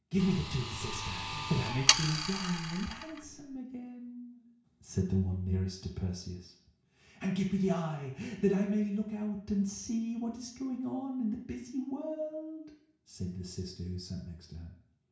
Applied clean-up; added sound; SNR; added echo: none; Sawing; 0 dB; reverberation time 0.6 s.